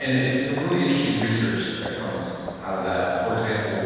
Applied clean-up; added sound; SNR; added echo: none; Walk, footsteps; 17 dB; reverberation time 2.1 s.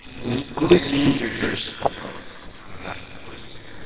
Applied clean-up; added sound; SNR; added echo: neural separator model SepFormer WHAMR!.